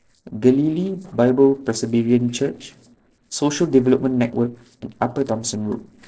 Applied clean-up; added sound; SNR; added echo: neural separator model SepFormer DNS4.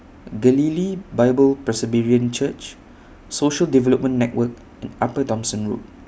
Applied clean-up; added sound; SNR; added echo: none; none; none; none.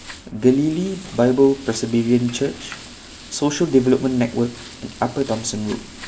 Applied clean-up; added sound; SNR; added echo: none; Frying (food); 19 dB; reverberation time 1.2 s.